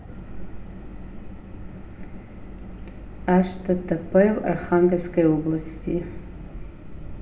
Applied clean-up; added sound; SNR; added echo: none; Car; 16 dB; reverberation time 0.7 s.